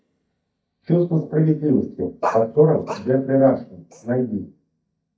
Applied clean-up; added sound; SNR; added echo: neural mask model DeepFilterNet 3.